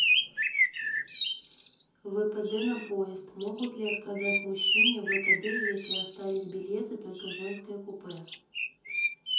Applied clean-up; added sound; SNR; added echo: none; Bird; -4 dB; reverberation time 0.5 s.